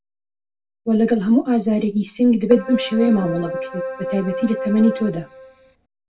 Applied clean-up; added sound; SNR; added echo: none; Keyboard (musical); 8 dB; reverberation time 0.2 s.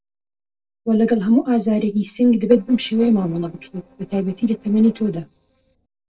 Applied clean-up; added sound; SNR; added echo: neural separator model SepFormer DNS4.